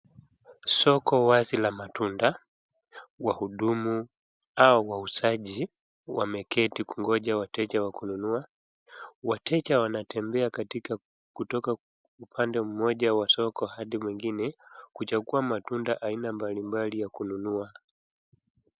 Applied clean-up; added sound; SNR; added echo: none; none; none; none.